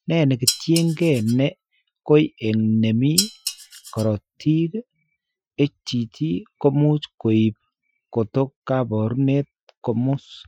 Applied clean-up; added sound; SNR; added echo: classical method Wiener filter.